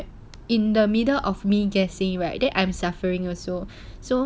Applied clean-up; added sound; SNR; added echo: none; none; none; none.